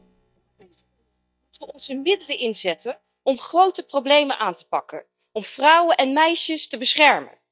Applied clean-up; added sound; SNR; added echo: neural mask model DeepFilterNet 3.